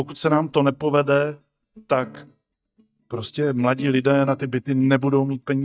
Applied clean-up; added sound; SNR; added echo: neural mask model DeepFilterNet 3.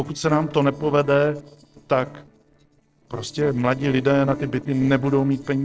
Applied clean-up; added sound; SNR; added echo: neural separator model SepFormer DNS4.